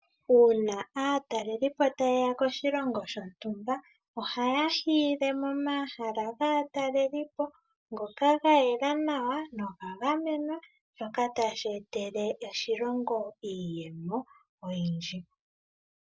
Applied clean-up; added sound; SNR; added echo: none; none; none; none.